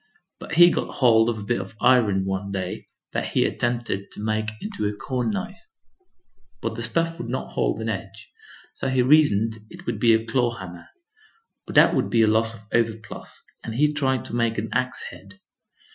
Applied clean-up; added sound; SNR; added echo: classical method Wiener filter.